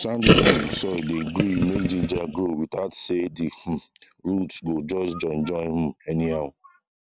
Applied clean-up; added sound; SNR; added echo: none; Gurgling; -3 dB; none.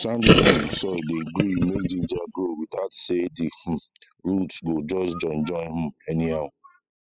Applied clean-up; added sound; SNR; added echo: classical method spectral subtraction.